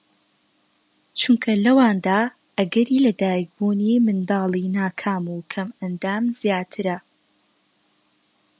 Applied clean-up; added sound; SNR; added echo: none; none; none; none.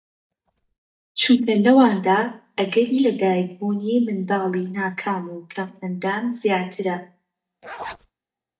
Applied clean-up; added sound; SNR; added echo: neural mask model DeepFilterNet 3.